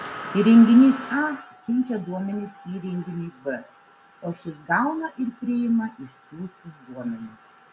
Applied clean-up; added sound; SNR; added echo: none; none; none; none.